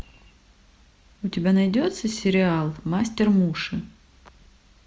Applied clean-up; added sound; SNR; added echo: none; none; none; none.